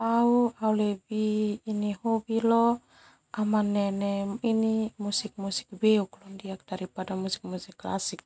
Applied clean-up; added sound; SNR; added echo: none; none; none; none.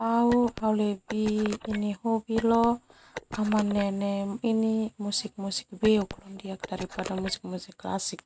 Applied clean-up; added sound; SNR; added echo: none; Telephone; 13 dB; none.